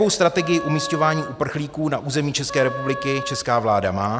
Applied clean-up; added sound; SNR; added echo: none; Wind instrument, woodwind instrument; 12 dB; none.